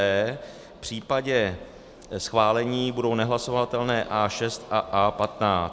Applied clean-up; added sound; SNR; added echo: none; none; none; none.